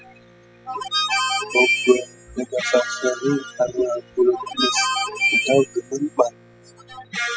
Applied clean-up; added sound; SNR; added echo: classical method spectral subtraction.